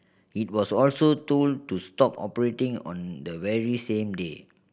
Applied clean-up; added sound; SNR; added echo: none; none; none; none.